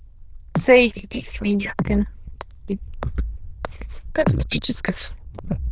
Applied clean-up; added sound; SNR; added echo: neural diffusion model UNIVERSE++.